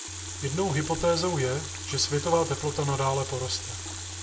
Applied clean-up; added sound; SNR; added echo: none; Water tap, faucet; 9 dB; none.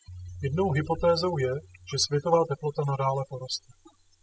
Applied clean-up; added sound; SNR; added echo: classical method spectral subtraction.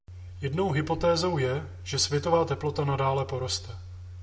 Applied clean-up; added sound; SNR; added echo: none; none; none; none.